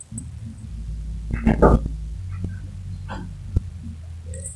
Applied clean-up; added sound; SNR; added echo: none; none; none; none.